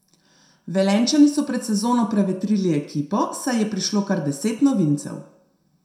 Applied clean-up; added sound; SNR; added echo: none; none; none; reverberation time 0.6 s.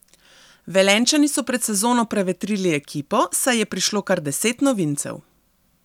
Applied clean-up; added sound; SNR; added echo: none; none; none; none.